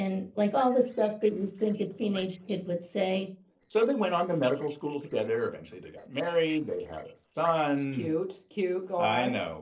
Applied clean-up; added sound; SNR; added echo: neural separator model SepFormer DNS4.